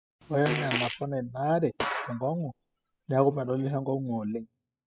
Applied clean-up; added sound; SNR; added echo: classical method spectral subtraction.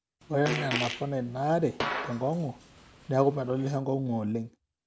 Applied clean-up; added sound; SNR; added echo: none; Fart; 7 dB; none.